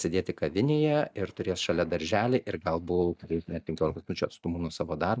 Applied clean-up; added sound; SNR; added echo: neural mask model DeepFilterNet 3.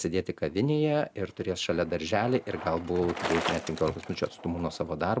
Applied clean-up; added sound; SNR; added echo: none; Bicycle; 11 dB; none.